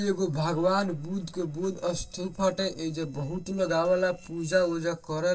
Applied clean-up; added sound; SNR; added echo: neural separator model SepFormer DNS4.